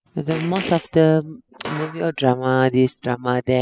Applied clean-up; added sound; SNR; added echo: classical method spectral subtraction.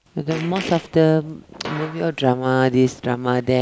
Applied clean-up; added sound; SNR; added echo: none; Fart; 17 dB; none.